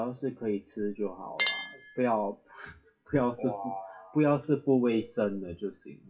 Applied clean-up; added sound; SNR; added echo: classical method WPE with log-MMSE.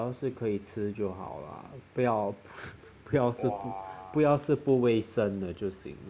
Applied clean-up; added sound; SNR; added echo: none; none; none; none.